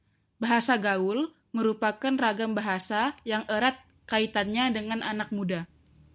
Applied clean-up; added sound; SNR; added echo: none; none; none; none.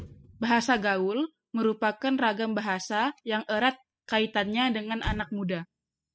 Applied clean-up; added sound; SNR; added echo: classical method spectral subtraction.